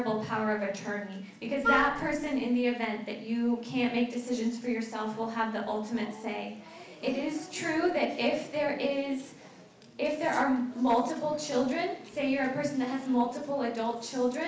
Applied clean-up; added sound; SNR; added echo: none; Wind instrument, woodwind instrument; 2 dB; none.